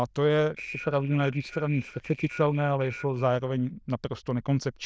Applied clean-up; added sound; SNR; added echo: neural diffusion model UNIVERSE++.